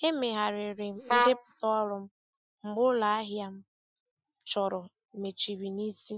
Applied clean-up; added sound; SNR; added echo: classical method Wiener filter.